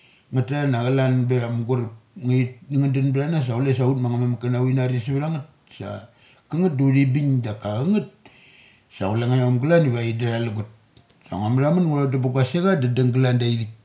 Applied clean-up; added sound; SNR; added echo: none; none; none; none.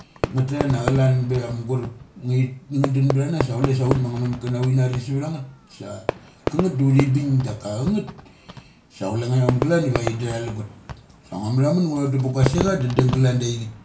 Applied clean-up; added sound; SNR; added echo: none; Fireworks; 8 dB; reverberation time 0.2 s.